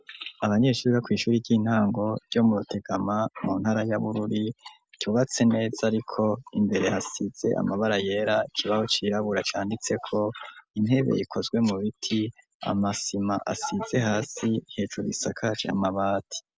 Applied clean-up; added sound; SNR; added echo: none; none; none; none.